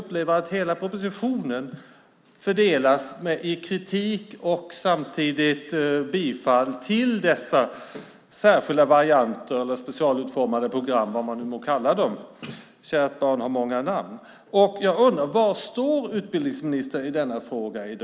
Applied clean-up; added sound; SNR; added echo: none; none; none; none.